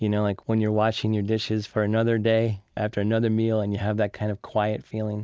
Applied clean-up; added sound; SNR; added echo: none; none; none; none.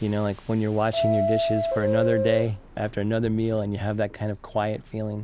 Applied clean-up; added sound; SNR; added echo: none; Subway, metro, underground; 4 dB; none.